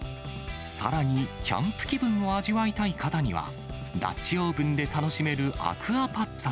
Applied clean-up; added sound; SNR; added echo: none; none; none; none.